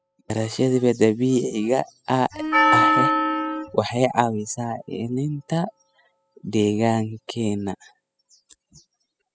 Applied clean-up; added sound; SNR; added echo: classical method spectral subtraction.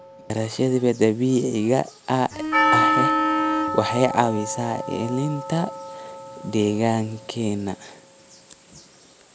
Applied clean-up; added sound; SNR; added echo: none; Bowed string instrument + Percussion; 3 dB; none.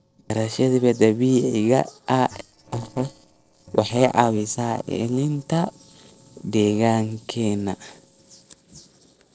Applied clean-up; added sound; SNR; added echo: neural separator model SepFormer DNS4.